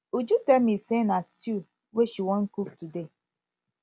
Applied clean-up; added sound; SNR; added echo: none; none; none; none.